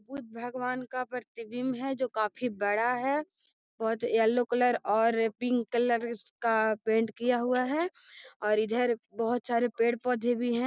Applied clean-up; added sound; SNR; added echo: none; none; none; none.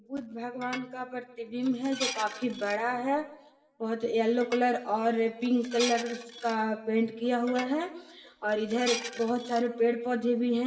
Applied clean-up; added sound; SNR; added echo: none; Dishes, pots, and pans; 12 dB; reverberation time 0.8 s.